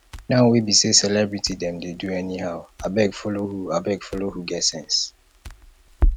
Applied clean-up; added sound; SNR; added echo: none; Crackle; 8 dB; none.